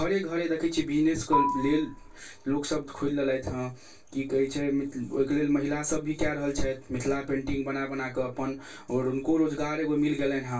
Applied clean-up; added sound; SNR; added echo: none; Marimba, xylophone; 3 dB; reverberation time 0.1 s.